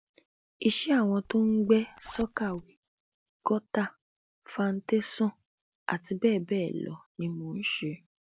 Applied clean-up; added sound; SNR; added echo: none; Zipper (clothing); 19 dB; none.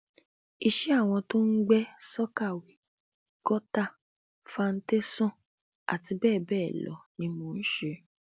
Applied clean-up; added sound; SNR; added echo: none; none; none; none.